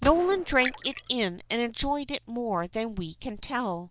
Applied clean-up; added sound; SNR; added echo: none; Liquid + Gunshot, gunfire; 13 dB; none.